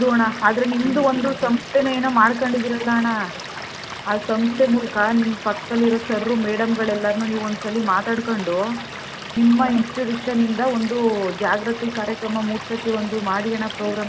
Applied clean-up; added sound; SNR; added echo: none; Stream / Liquid; 12 dB; none.